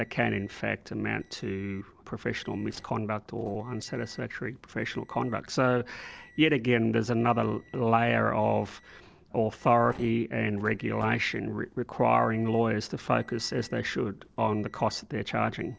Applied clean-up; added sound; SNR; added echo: neural separator model SepFormer DNS4.